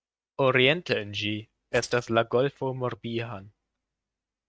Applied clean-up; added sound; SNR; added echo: neural mask model RNNoise.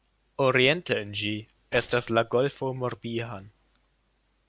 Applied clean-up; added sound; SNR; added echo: none; Keys jangling; 7 dB; none.